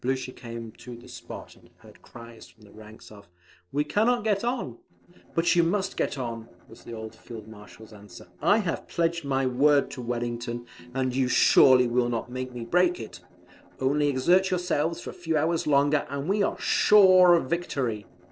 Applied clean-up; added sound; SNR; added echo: neural separator model SepFormer DNS4.